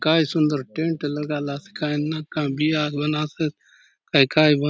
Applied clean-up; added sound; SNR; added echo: none; none; none; none.